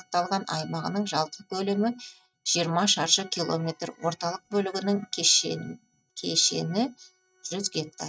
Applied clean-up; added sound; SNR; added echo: neural mask model RNNoise.